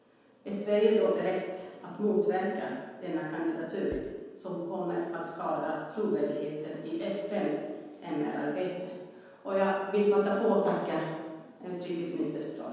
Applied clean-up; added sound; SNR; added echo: none; Writing; 16 dB; reverberation time 1.2 s.